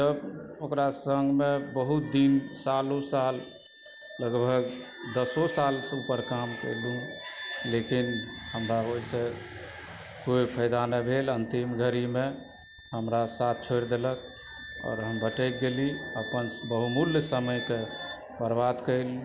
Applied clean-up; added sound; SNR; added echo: none; Wind instrument, woodwind instrument; 15 dB; none.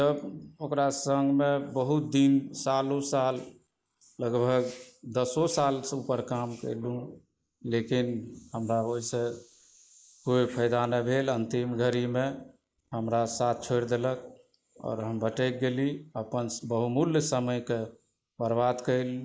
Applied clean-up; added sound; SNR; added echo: neural mask model Resemble Enhance denoiser.